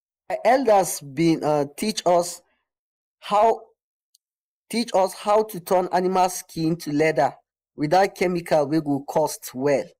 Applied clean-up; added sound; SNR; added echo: neural mask model Resemble Enhance denoiser.